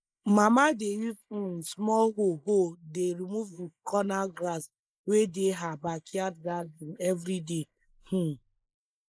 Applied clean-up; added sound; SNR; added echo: neural mask model Resemble Enhance denoiser.